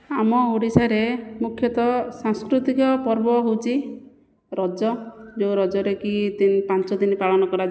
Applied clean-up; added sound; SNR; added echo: none; none; none; none.